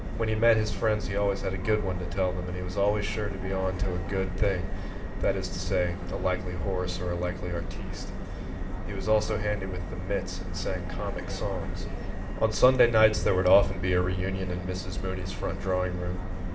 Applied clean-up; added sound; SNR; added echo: none; Subway, metro, underground; 3 dB; reverberation time 0.6 s.